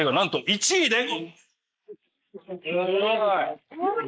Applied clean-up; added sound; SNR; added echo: neural mask model Resemble Enhance denoiser.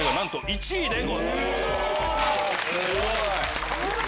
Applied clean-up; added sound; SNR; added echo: none; Bird; 9 dB; none.